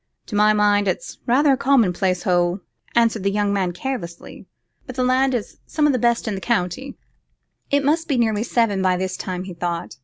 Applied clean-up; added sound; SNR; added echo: none; none; none; none.